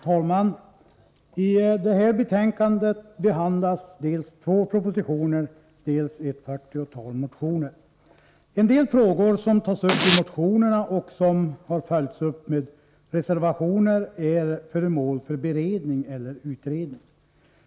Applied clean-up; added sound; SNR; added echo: none; Domestic sounds, home sounds; 3 dB; none.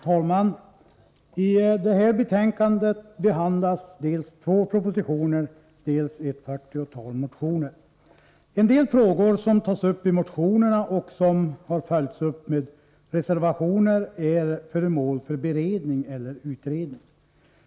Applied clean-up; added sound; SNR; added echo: none; none; none; none.